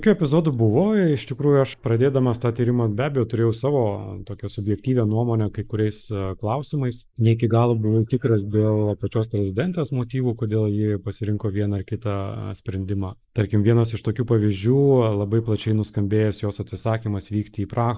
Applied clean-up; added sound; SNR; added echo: neural mask model Resemble Enhance denoiser.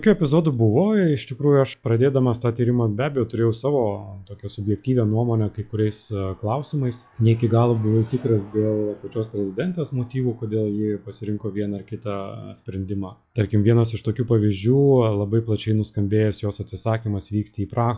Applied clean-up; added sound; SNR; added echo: classical method log-MMSE.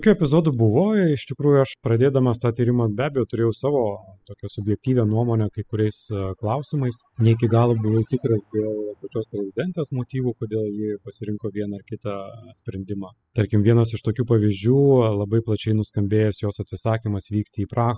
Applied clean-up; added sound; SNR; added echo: classical method spectral subtraction.